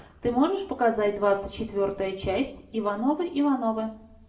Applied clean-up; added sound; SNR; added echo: none; none; none; reverberation time 0.4 s.